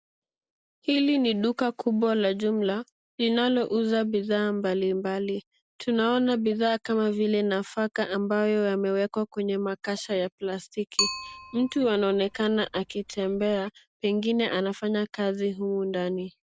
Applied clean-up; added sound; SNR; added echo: none; Bicycle; 9 dB; none.